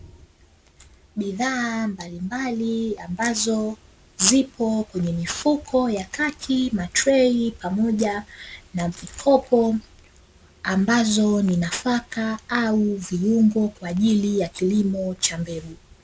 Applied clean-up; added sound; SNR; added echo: none; none; none; none.